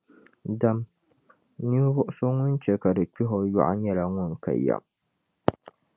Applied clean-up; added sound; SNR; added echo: none; none; none; none.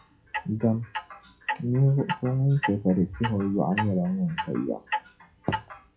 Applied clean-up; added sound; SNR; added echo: classical method WPE with log-MMSE.